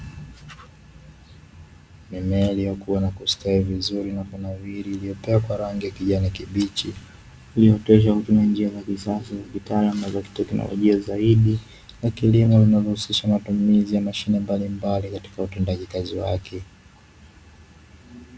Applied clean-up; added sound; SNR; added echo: none; none; none; none.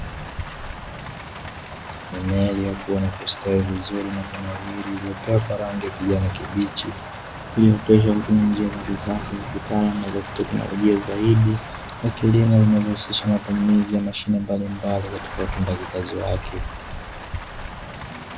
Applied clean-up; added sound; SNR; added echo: none; Rain; 11 dB; none.